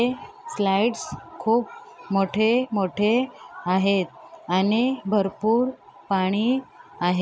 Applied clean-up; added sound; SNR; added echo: none; none; none; none.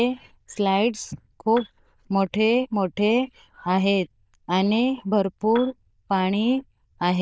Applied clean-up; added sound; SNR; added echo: neural diffusion model UNIVERSE++.